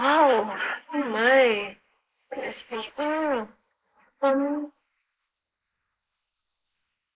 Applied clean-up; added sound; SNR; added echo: neural mask model Resemble Enhance denoiser.